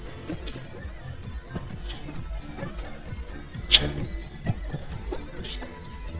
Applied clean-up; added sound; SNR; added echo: neural mask model DeepFilterNet 3.